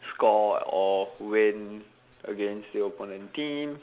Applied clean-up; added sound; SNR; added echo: none; none; none; none.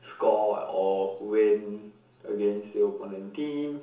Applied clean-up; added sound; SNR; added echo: none; none; none; reverberation time 0.8 s.